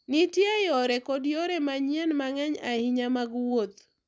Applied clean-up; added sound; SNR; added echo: none; none; none; none.